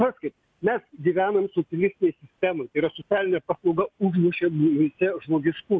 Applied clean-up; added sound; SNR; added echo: none; none; none; none.